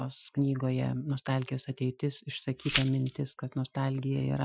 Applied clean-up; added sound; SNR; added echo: classical method Wiener filter.